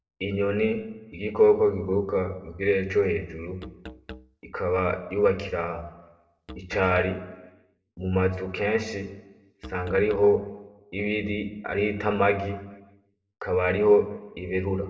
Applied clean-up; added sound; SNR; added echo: neural separator model SepFormer DNS4.